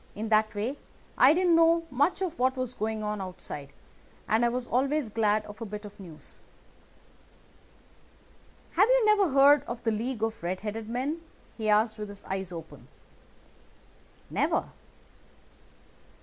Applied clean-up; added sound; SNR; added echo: none; none; none; none.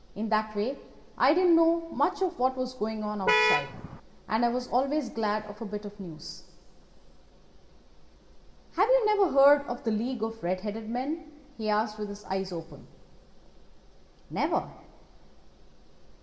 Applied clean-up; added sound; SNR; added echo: none; Vehicle horn, car horn, honking; -3 dB; reverberation time 1.4 s.